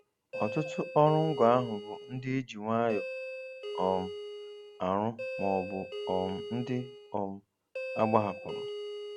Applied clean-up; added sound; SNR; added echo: none; Doorbell; 9 dB; none.